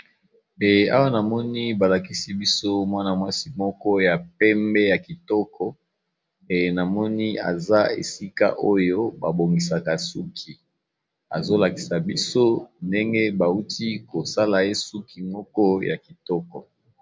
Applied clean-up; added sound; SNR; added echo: none; none; none; none.